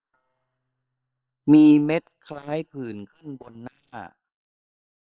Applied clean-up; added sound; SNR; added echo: neural separator model SepFormer WHAM!.